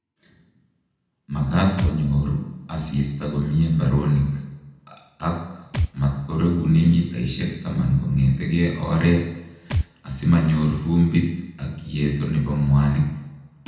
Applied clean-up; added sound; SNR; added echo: none; Thump, thud; 13 dB; reverberation time 0.9 s.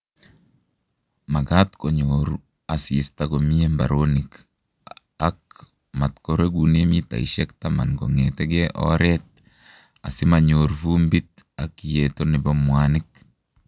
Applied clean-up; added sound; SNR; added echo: none; none; none; none.